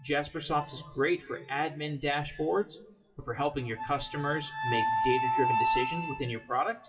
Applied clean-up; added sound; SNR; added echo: classical method WPE with log-MMSE.